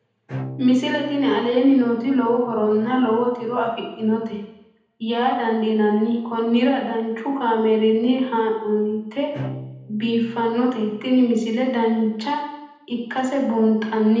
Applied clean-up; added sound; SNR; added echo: none; Bowed string instrument; 17 dB; reverberation time 0.9 s.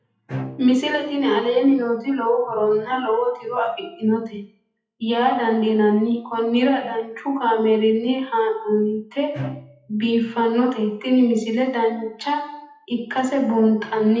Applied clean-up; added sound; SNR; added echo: classical method WPE with log-MMSE.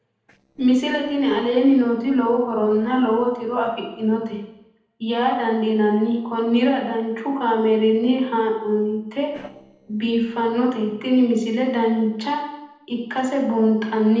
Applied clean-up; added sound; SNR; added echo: neural separator model SepFormer DNS4.